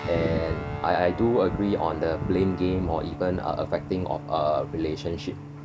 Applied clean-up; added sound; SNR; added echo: none; Guitar; 11 dB; none.